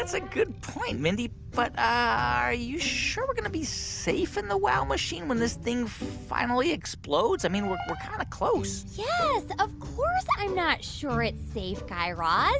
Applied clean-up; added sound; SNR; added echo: none; none; none; none.